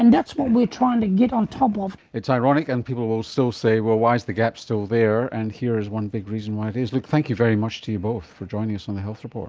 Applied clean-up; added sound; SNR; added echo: none; none; none; none.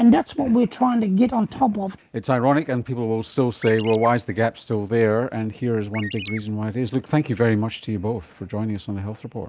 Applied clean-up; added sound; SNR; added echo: neural mask model Resemble Enhance denoiser.